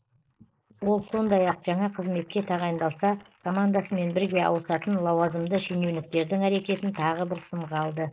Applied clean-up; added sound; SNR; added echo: neural mask model Resemble Enhance denoiser.